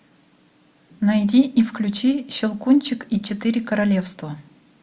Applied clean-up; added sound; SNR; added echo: none; none; none; none.